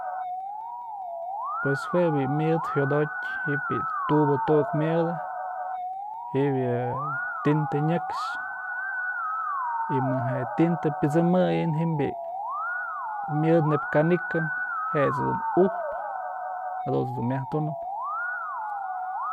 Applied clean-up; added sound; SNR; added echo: none; Musical instrument; 3 dB; none.